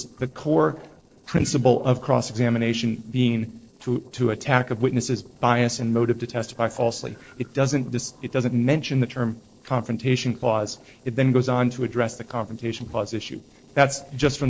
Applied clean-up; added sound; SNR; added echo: neural separator model SepFormer DNS4.